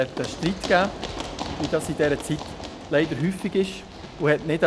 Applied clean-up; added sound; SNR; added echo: none; Run; 10 dB; none.